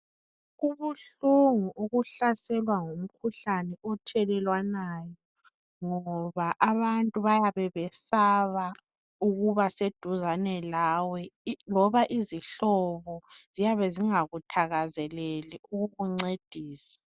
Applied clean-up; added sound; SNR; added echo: none; none; none; none.